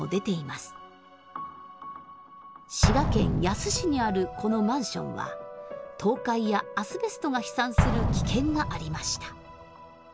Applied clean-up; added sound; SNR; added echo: none; Explosion; 2 dB; none.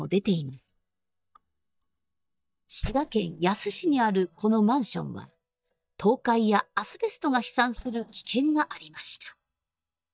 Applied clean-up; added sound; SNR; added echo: neural mask model DeepFilterNet 3.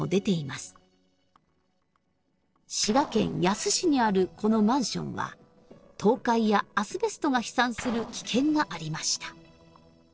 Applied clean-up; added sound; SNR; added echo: neural separator model SepFormer DNS4.